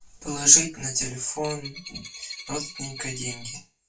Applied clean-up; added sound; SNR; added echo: classical method WPE with log-MMSE.